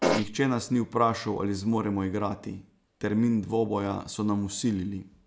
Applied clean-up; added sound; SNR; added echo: none; Fart; -2 dB; none.